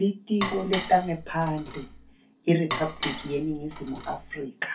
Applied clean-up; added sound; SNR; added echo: none; Dishes, pots, and pans; 8 dB; reverberation time 0.3 s.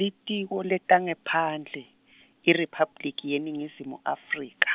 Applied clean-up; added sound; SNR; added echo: none; none; none; none.